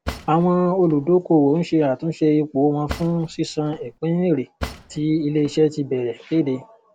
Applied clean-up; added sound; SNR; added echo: none; Cutlery, silverware / Drawer open or close; 15 dB; none.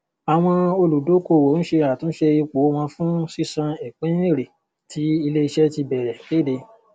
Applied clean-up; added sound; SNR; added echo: none; none; none; none.